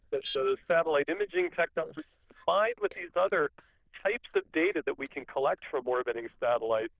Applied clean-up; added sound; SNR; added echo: neural diffusion model UNIVERSE++.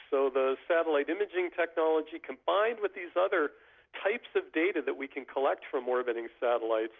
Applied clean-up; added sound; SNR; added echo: none; none; none; none.